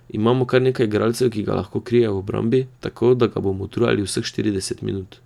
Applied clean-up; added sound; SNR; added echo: none; none; none; none.